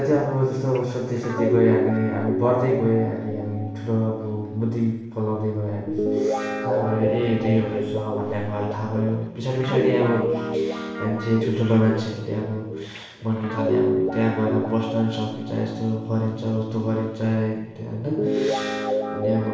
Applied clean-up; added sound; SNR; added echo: none; Guitar; 3 dB; reverberation time 0.9 s.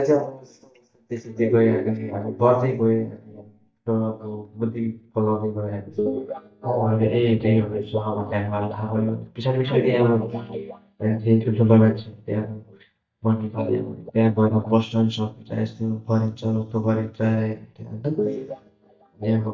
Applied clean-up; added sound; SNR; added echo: neural mask model DeepFilterNet 3.